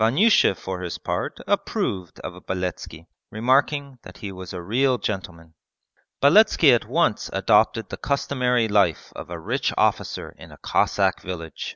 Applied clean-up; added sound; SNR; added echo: none; none; none; none.